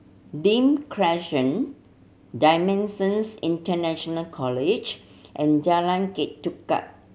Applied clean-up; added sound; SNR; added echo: none; none; none; none.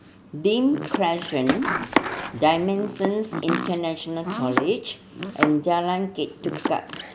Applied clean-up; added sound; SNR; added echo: none; Domestic sounds, home sounds + Skateboard; 4 dB; none.